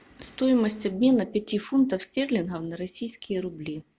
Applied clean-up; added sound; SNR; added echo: none; none; none; none.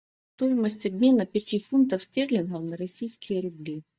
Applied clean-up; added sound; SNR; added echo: neural mask model DeepFilterNet 3.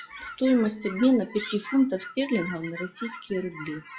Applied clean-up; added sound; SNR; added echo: classical method log-MMSE.